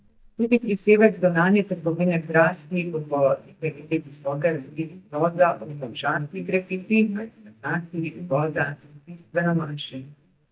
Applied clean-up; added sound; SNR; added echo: neural mask model DeepFilterNet 3.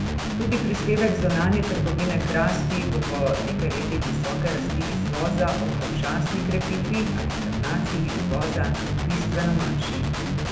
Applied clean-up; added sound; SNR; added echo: none; Guitar; -2 dB; reverberation time 0.7 s.